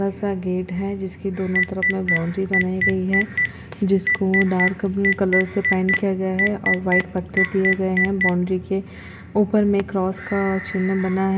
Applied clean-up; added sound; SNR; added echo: none; Telephone; 2 dB; reverberation time 1.6 s.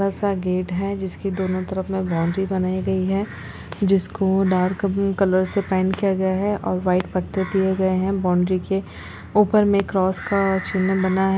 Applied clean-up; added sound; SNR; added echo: none; none; none; none.